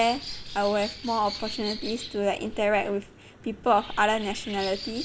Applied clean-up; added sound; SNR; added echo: none; Bird; 11 dB; none.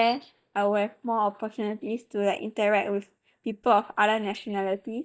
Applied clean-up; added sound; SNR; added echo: neural mask model DeepFilterNet 3.